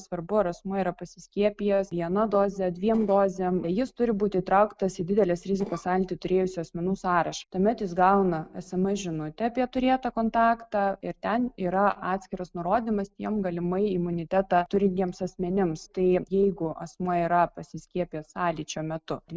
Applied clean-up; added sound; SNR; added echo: neural separator model SepFormer DNS4.